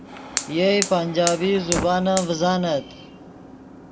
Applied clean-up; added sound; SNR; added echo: none; Fire; 9 dB; reverberation time 1.0 s.